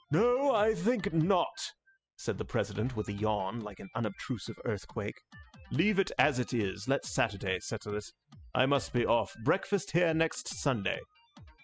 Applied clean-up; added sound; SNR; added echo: classical method spectral subtraction.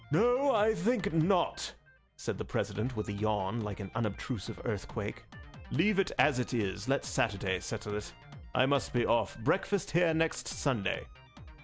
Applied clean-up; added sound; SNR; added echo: none; Drum kit; 18 dB; none.